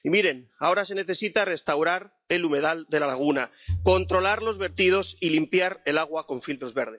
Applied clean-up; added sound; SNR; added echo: classical method log-MMSE.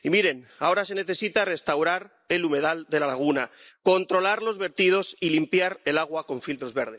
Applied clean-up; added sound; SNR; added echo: neural mask model Resemble Enhance denoiser.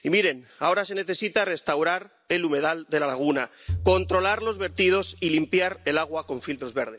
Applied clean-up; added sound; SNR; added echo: none; Bowed string instrument; 11 dB; none.